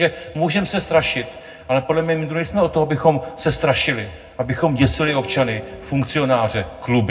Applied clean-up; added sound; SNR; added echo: none; Guitar; 16 dB; reverberation time 0.3 s.